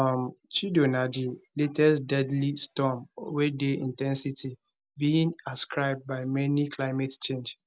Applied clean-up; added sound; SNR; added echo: none; none; none; none.